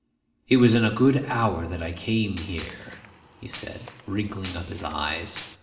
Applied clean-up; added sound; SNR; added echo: none; Gunshot, gunfire; 16 dB; reverberation time 1.4 s.